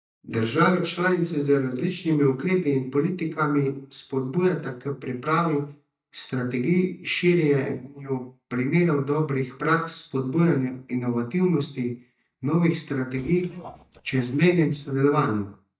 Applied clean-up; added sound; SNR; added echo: neural mask model DeepFilterNet 3.